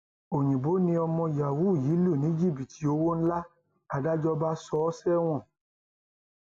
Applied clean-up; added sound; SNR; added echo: none; none; none; none.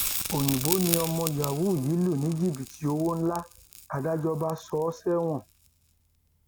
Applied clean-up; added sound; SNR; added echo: none; Crackle; 8 dB; none.